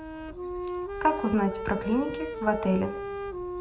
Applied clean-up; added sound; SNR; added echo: none; Wind instrument, woodwind instrument; 5 dB; reverberation time 0.5 s.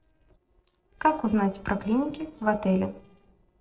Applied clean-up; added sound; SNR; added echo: neural separator model SepFormer DNS4.